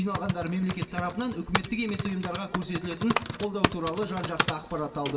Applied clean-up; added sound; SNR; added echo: none; Typing; 0 dB; reverberation time 1.1 s.